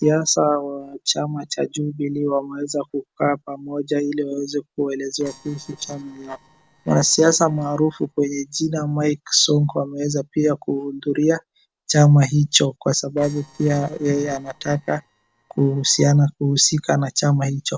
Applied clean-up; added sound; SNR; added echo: neural separator model SepFormer DNS4.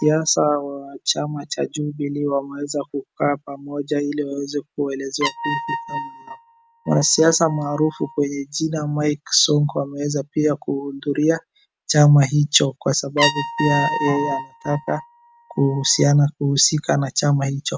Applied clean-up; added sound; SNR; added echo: neural mask model RNNoise.